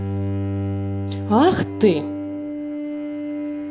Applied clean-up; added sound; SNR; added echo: none; Bowed string instrument; 2 dB; none.